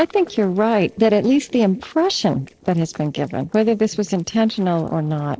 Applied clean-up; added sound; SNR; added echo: neural separator model SepFormer DNS4.